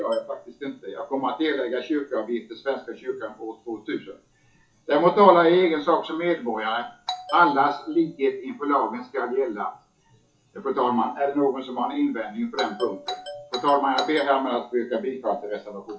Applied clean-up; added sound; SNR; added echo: classical method WPE with log-MMSE.